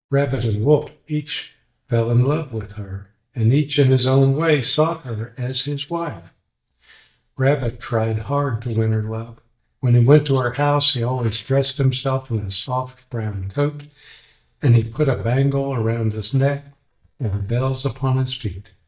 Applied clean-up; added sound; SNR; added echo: neural mask model DeepFilterNet 3.